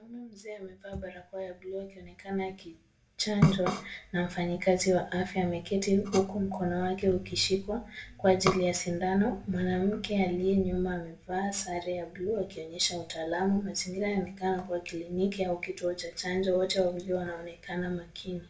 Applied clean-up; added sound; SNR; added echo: none; none; none; reverberation time 0.2 s.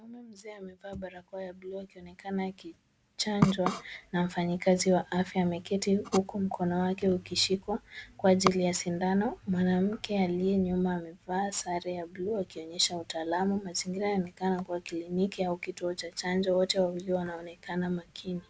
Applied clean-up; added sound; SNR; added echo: none; none; none; none.